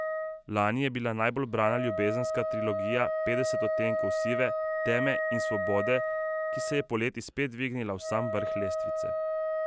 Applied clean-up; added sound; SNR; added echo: none; Wind instrument, woodwind instrument; 0 dB; none.